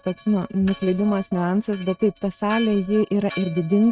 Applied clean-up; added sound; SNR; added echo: neural mask model RNNoise.